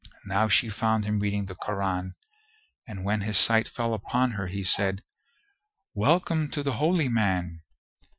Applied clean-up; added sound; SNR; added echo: classical method Wiener filter.